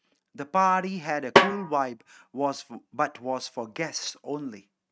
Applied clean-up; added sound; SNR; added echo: neural mask model RNNoise.